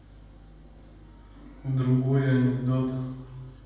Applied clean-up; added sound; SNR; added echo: none; none; none; reverberation time 1.2 s.